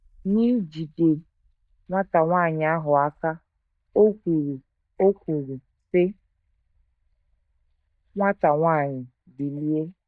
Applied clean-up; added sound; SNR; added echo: neural mask model DeepFilterNet 3.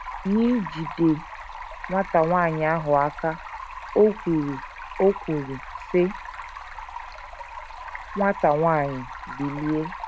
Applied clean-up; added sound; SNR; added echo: none; Stream; 12 dB; none.